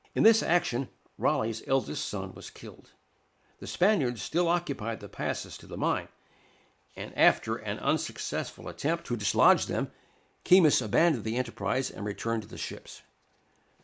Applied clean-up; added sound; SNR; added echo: none; none; none; none.